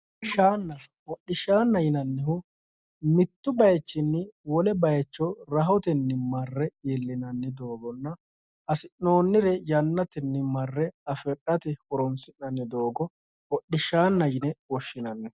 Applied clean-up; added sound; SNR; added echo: none; none; none; none.